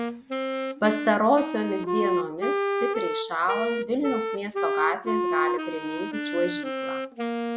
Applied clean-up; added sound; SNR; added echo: none; Wind instrument, woodwind instrument; 1 dB; none.